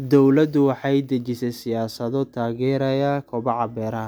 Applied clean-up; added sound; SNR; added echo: none; none; none; none.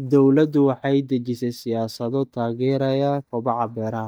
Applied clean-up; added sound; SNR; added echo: neural mask model DeepFilterNet 3.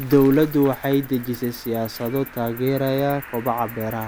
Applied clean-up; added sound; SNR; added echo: none; Cricket; 16 dB; none.